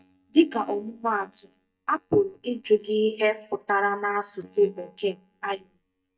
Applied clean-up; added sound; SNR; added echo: neural mask model DeepFilterNet 3.